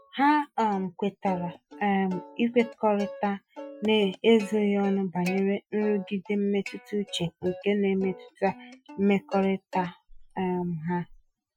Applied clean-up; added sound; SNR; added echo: classical method Wiener filter.